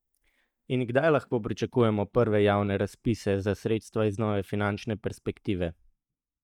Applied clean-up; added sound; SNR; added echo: neural mask model DeepFilterNet 3.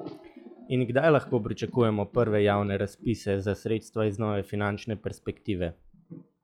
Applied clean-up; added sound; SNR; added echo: classical method log-MMSE.